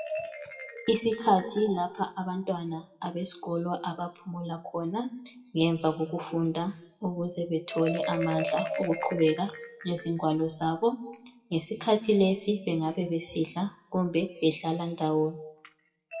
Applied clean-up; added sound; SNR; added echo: classical method WPE with log-MMSE.